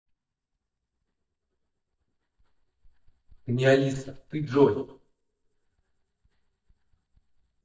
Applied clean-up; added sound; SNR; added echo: neural mask model DeepFilterNet 3.